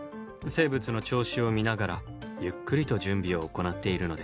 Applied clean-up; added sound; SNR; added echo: none; none; none; none.